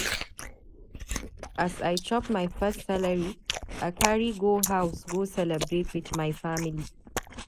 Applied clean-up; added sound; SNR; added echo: neural mask model Resemble Enhance denoiser.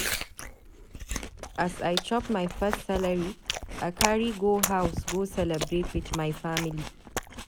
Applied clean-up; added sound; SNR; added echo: none; Chewing, mastication; 5 dB; none.